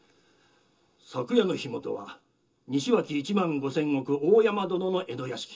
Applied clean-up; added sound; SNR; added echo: none; none; none; reverberation time 0.2 s.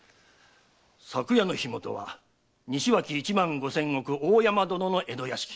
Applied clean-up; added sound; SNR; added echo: none; none; none; none.